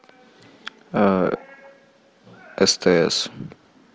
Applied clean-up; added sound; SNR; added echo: none; none; none; none.